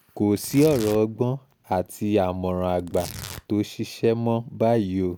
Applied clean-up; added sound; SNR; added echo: none; Tearing; 18 dB; none.